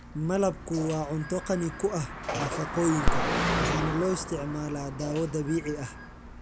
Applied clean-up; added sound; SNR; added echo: none; Car passing by + Telephone; 1 dB; none.